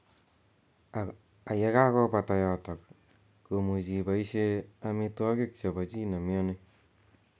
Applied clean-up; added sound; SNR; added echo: none; none; none; none.